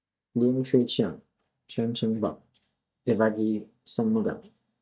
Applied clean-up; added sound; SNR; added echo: neural mask model DeepFilterNet 3.